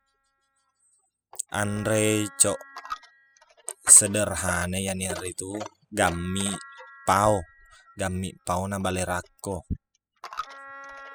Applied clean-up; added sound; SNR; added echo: classical method spectral subtraction.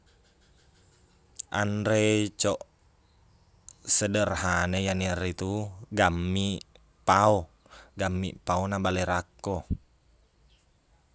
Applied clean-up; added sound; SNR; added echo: none; none; none; none.